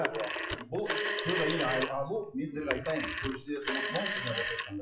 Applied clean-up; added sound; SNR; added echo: classical method WPE with log-MMSE.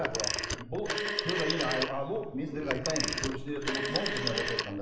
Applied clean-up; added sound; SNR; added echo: none; Telephone; 0 dB; reverberation time 1.2 s.